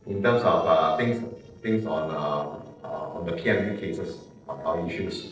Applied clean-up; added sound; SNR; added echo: neural separator model SepFormer DNS4.